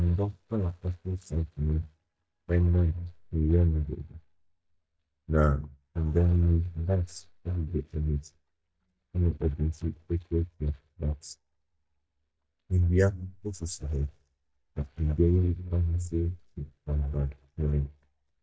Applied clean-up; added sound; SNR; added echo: neural mask model DeepFilterNet 3.